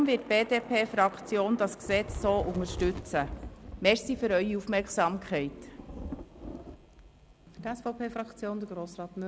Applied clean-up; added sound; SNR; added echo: none; Thunder / Rain; 13 dB; none.